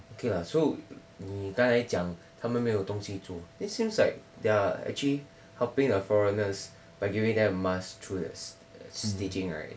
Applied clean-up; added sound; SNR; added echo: none; none; none; none.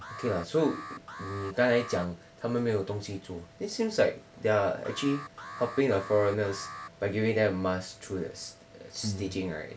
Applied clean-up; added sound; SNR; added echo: none; Alarm; 15 dB; none.